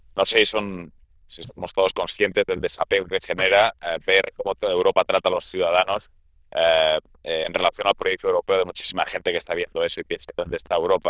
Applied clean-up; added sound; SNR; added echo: neural diffusion model UNIVERSE++.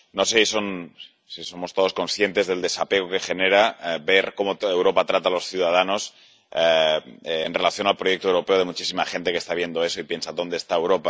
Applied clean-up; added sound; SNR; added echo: none; none; none; none.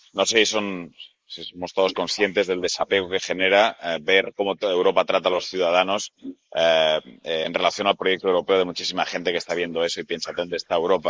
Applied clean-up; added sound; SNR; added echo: neural mask model Resemble Enhance denoiser.